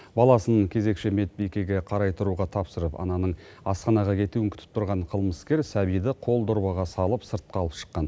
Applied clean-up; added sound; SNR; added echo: none; none; none; none.